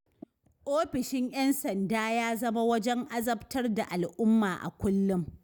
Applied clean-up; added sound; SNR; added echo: none; none; none; none.